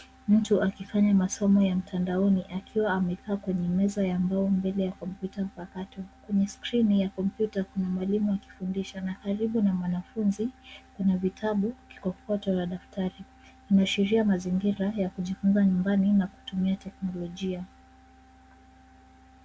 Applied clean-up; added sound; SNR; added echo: none; none; none; none.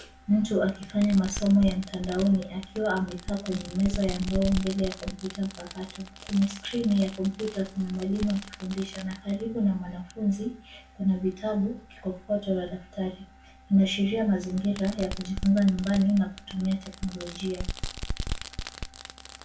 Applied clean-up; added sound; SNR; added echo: none; Fireworks; 11 dB; reverberation time 0.3 s.